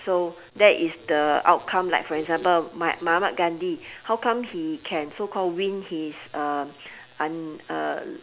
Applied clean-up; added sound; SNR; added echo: none; none; none; none.